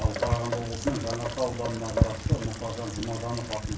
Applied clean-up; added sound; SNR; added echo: none; Rain; -1 dB; reverberation time 0.3 s.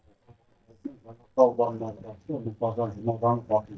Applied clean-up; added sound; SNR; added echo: neural mask model DeepFilterNet 3.